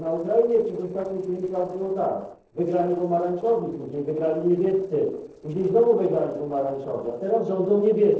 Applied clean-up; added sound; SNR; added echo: neural separator model SepFormer DNS4.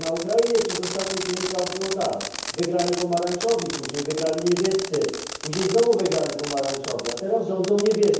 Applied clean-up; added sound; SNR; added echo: none; Fireworks; 9 dB; reverberation time 0.9 s.